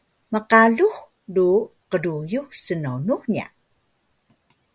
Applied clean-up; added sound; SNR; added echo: none; none; none; none.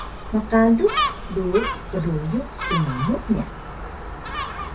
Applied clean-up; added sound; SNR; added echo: none; Gull, seagull; 6 dB; reverberation time 0.3 s.